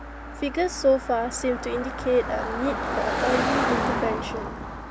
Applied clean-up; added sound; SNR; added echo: none; Car passing by; 2 dB; none.